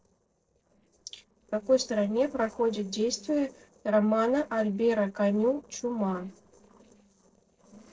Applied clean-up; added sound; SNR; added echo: neural separator model SepFormer DNS4.